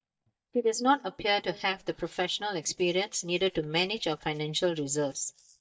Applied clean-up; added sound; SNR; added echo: neural mask model DeepFilterNet 3.